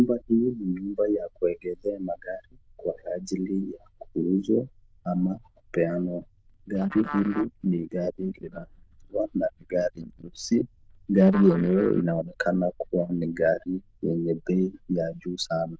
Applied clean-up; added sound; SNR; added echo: neural diffusion model UNIVERSE++.